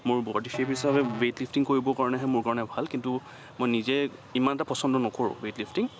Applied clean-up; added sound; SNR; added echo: none; Musical instrument; 15 dB; none.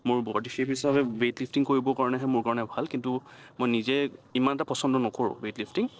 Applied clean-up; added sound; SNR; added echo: neural separator model SepFormer DNS4.